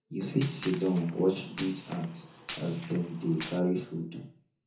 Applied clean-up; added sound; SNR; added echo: none; Gunshot, gunfire; 14 dB; reverberation time 0.6 s.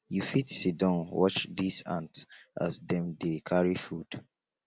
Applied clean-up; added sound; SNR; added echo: none; none; none; none.